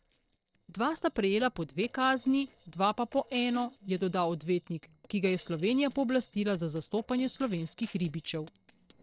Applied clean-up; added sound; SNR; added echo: neural separator model SepFormer DNS4.